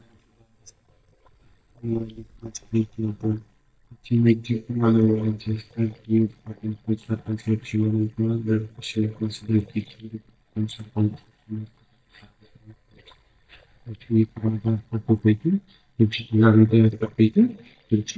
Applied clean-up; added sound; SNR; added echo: neural mask model DeepFilterNet 3.